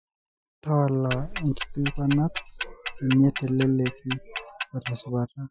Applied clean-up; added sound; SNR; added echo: classical method Wiener filter.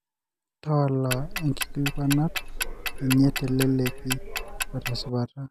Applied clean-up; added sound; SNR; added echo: none; Tick-tock; 5 dB; none.